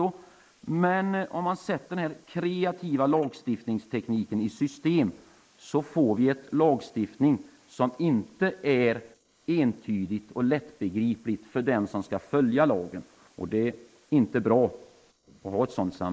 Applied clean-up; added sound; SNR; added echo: neural mask model Resemble Enhance denoiser.